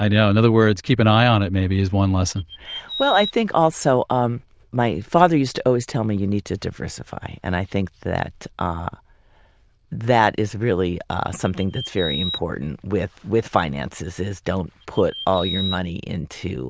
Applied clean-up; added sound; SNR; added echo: neural diffusion model UNIVERSE++.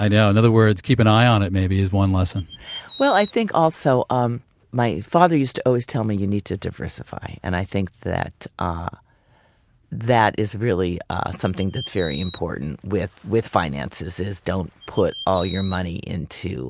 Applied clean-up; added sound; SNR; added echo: none; Bird vocalization, bird call, bird song; 10 dB; none.